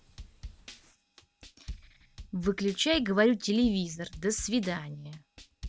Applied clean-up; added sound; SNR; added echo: none; Drum kit; 16 dB; none.